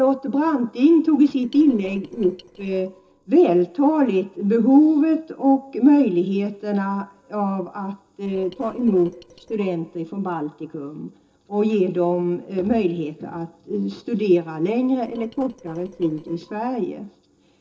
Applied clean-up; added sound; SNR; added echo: neural separator model SepFormer DNS4.